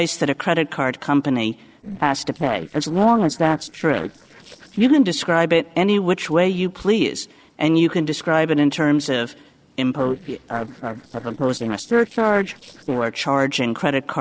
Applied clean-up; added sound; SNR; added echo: neural separator model SepFormer DNS4.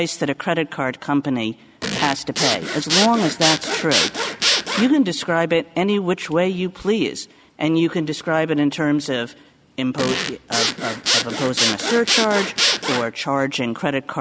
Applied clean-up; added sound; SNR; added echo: none; Zipper (clothing) / Sawing; 0 dB; none.